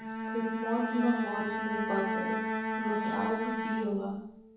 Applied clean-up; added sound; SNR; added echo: none; Bowed string instrument; 0 dB; reverberation time 0.6 s.